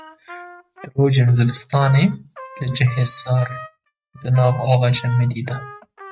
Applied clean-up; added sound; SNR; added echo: neural mask model RNNoise.